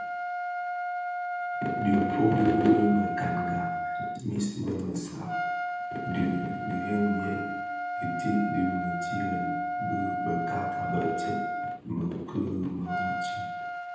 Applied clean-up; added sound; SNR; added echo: none; Trumpet; 2 dB; reverberation time 0.9 s.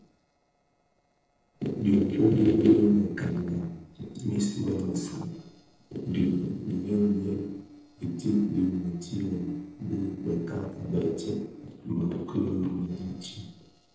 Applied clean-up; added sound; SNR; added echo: neural separator model SepFormer DNS4.